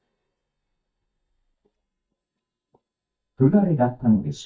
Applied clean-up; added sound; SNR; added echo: neural mask model DeepFilterNet 3.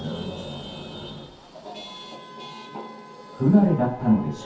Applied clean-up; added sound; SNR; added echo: none; Chatter / Traffic noise, roadway noise / Vehicle horn, car horn, honking / Engine; 17 dB; reverberation time 0.6 s.